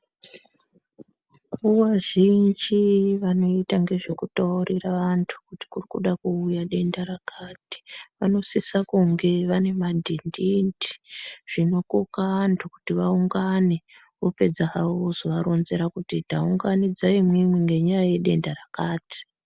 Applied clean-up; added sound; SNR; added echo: none; none; none; none.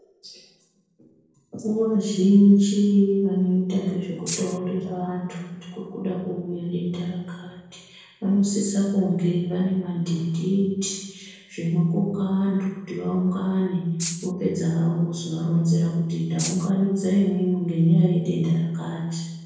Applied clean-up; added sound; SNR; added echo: neural separator model SepFormer DNS4.